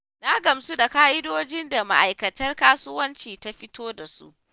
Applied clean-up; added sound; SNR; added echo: none; none; none; none.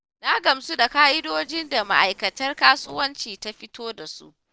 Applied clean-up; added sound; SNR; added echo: neural separator model SepFormer DNS4.